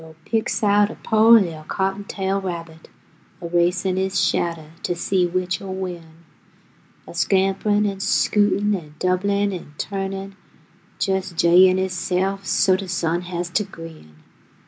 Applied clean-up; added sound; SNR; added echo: none; none; none; none.